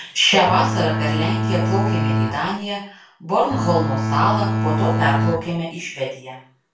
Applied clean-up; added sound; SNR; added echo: none; Bowed string instrument; -1 dB; reverberation time 0.3 s.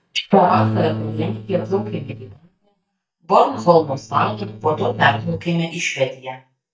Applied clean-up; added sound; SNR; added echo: neural mask model DeepFilterNet 3.